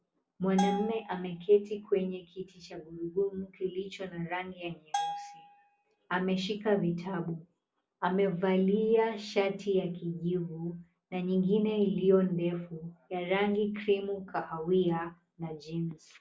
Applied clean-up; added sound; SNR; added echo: none; Bell; 8 dB; none.